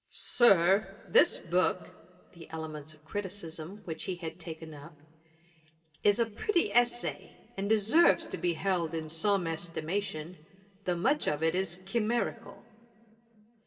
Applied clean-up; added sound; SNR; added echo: none; none; none; reverberation time 2.9 s.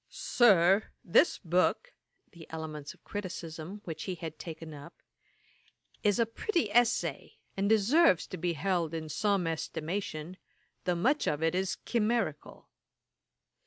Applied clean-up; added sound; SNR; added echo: none; none; none; none.